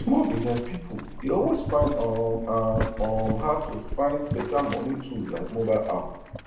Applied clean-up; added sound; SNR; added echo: none; Boiling; 7 dB; reverberation time 0.7 s.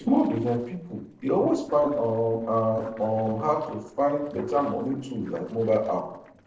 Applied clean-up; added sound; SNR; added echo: neural separator model SepFormer DNS4.